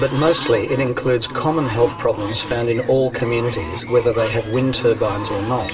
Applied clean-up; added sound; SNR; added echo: none; Fowl; 14 dB; reverberation time 2.6 s.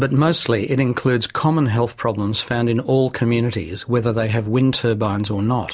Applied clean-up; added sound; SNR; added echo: none; none; none; none.